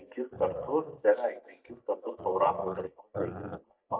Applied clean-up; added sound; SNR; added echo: neural mask model DeepFilterNet 3.